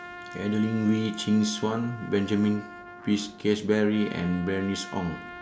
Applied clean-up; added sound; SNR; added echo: none; Trumpet; 16 dB; none.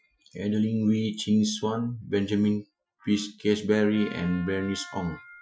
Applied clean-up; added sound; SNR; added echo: classical method Wiener filter.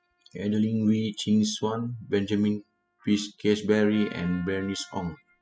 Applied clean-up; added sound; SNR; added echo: classical method spectral subtraction.